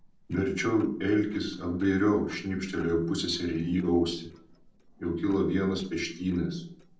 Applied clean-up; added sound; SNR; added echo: neural separator model SepFormer DNS4.